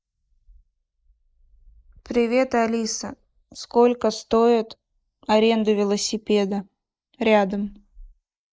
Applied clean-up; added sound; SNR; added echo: neural mask model Resemble Enhance denoiser.